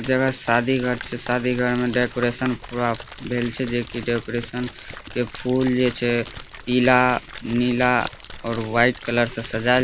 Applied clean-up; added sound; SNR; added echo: none; Splash, splatter; 16 dB; none.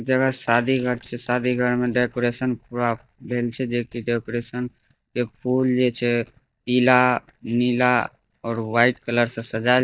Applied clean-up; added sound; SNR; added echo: neural mask model DeepFilterNet 3.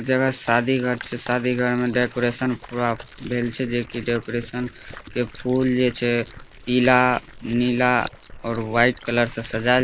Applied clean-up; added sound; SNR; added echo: neural mask model Resemble Enhance denoiser.